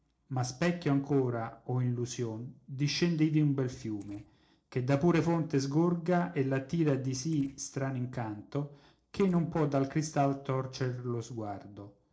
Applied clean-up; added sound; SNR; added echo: neural separator model SepFormer DNS4.